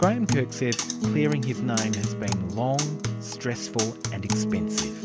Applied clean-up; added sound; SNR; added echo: none; Acoustic guitar; 1 dB; none.